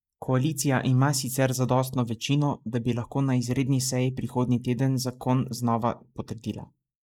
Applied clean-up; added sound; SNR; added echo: neural mask model Resemble Enhance denoiser.